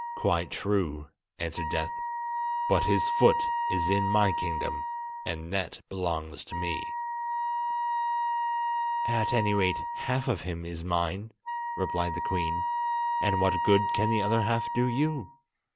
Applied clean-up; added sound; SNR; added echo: none; Wind instrument, woodwind instrument; 1 dB; none.